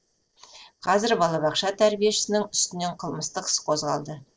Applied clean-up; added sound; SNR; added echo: neural separator model SepFormer DNS4.